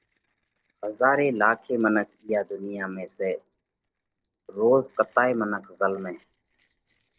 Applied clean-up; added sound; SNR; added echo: neural separator model SepFormer DNS4.